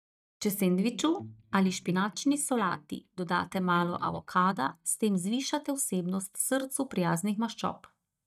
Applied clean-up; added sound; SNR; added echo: neural mask model DeepFilterNet 3.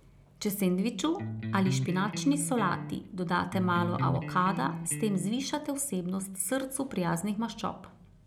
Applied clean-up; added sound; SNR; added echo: none; Electric guitar; 4 dB; none.